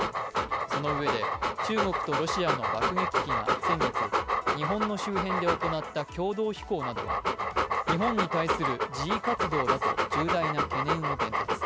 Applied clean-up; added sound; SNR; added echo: none; Dog; -4 dB; none.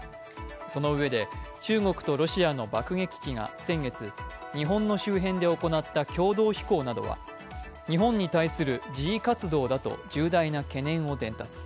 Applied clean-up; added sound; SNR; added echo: none; none; none; none.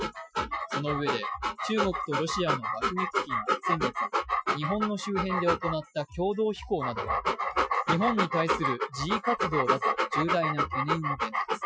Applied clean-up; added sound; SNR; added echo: classical method Wiener filter.